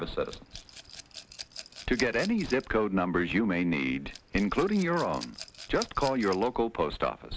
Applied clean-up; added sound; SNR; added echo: none; Rattle / Glass; 16 dB; none.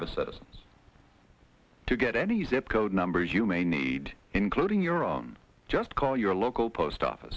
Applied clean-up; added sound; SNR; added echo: none; none; none; none.